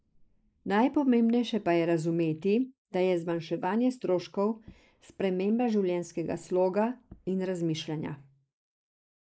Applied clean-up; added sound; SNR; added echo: neural mask model Resemble Enhance denoiser.